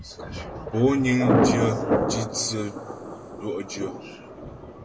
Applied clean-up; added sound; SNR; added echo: none; Thunder; 0 dB; reverberation time 1.4 s.